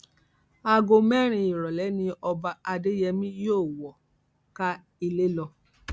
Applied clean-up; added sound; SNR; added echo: none; none; none; none.